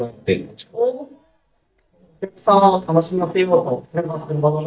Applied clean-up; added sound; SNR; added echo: neural mask model DeepFilterNet 3.